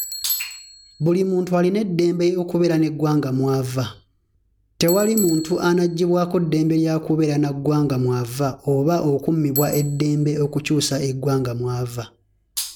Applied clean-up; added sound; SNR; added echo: none; Bicycle; 16 dB; none.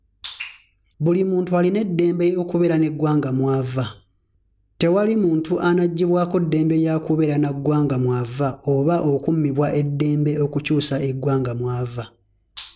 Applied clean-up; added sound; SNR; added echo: none; none; none; none.